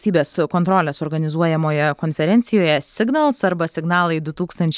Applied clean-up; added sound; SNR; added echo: none; none; none; none.